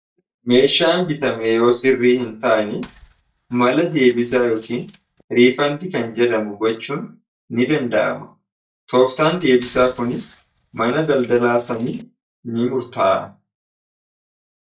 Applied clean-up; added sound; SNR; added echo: neural mask model DeepFilterNet 3.